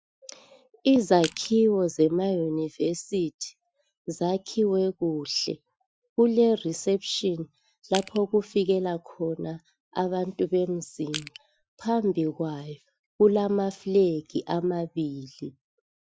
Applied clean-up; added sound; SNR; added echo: classical method Wiener filter.